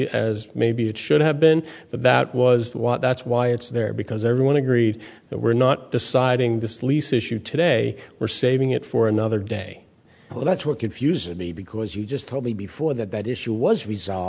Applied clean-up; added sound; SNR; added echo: none; none; none; none.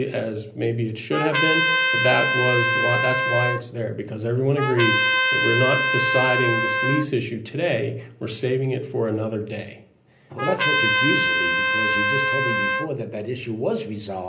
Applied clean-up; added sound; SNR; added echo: none; Trumpet; -3 dB; reverberation time 0.5 s.